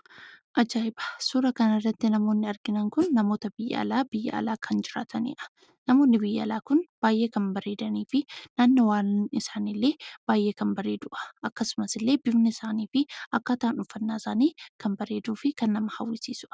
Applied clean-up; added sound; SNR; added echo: neural mask model RNNoise.